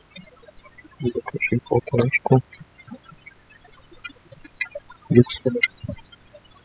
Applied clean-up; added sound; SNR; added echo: classical method spectral subtraction.